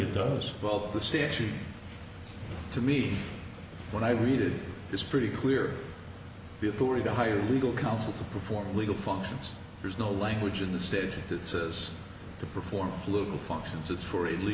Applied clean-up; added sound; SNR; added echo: none; none; none; none.